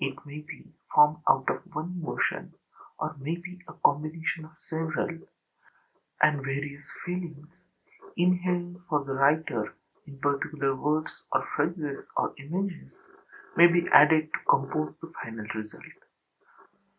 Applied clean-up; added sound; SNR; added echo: none; none; none; none.